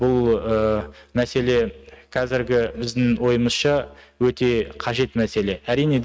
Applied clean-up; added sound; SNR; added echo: neural mask model RNNoise.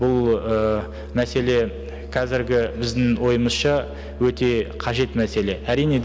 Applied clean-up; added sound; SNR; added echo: none; Musical instrument; 13 dB; none.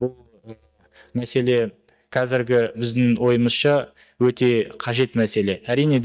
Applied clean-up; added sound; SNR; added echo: neural mask model DeepFilterNet 3.